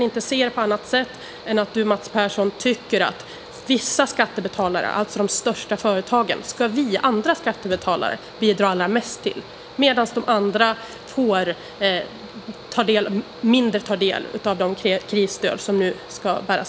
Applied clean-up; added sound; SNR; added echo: none; Mechanical fan; 18 dB; none.